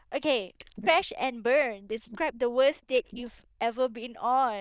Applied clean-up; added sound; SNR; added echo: neural diffusion model UNIVERSE++.